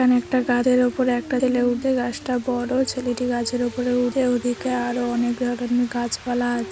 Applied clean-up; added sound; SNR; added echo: none; Rain; 16 dB; none.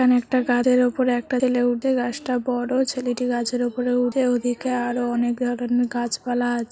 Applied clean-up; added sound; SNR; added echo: none; none; none; none.